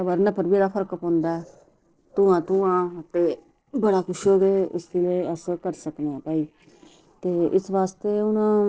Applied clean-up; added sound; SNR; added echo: neural separator model SepFormer DNS4.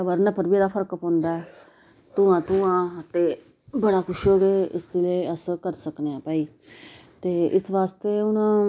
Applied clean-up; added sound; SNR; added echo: none; none; none; none.